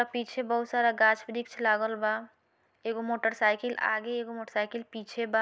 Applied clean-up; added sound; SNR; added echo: none; none; none; none.